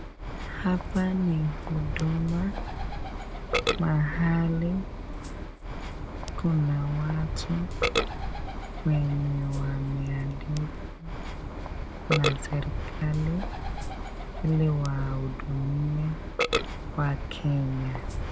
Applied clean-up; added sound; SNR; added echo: none; Bird + Burping, eructation; 3 dB; none.